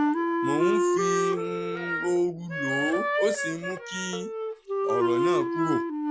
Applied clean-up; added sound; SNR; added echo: none; Wind instrument, woodwind instrument; -4 dB; none.